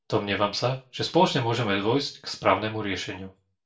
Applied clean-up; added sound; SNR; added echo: none; none; none; reverberation time 0.2 s.